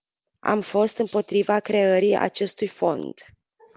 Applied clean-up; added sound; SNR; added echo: none; none; none; none.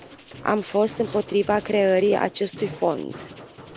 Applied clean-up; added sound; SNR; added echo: none; Walk, footsteps + Rattle (instrument); 17 dB; none.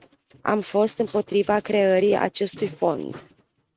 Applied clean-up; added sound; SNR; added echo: neural mask model RNNoise.